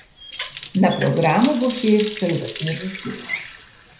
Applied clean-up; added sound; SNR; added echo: none; Water tap, faucet; 13 dB; reverberation time 0.5 s.